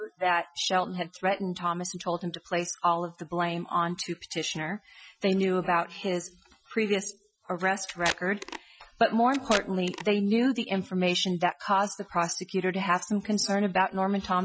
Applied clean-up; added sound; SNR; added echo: classical method Wiener filter.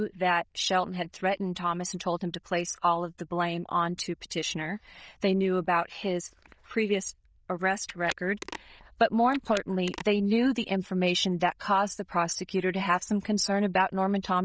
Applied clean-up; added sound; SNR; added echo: neural diffusion model UNIVERSE++.